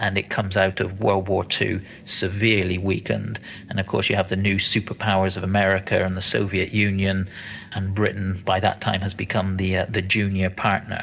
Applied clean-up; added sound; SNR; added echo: none; none; none; reverberation time 0.8 s.